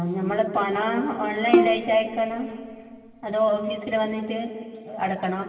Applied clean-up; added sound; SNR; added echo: none; Bowed string instrument; 0 dB; reverberation time 2.4 s.